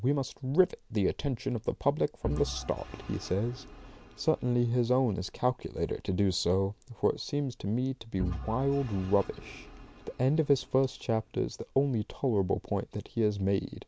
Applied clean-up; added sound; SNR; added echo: none; Engine / Vehicle; 16 dB; none.